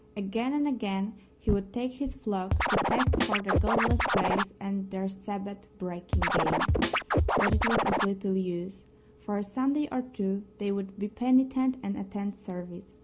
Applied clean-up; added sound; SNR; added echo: none; Scratching (performance technique); -5 dB; none.